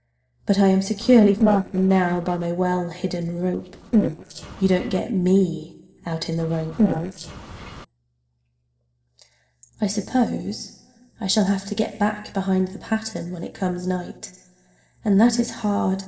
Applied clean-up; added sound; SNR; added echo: neural separator model SepFormer DNS4.